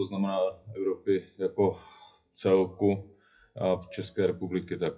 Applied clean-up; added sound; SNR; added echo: classical method WPE with log-MMSE.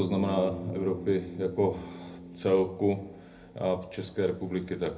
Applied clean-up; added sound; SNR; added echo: none; Bass guitar; 12 dB; reverberation time 0.3 s.